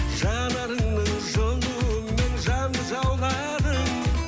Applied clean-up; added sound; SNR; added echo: none; none; none; none.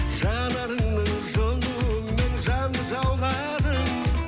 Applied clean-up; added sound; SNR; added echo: none; Bowed string instrument; 17 dB; none.